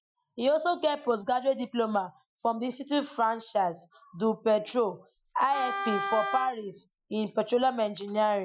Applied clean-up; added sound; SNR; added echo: classical method Wiener filter.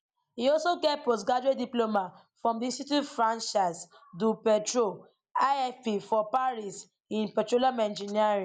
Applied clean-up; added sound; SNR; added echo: none; none; none; none.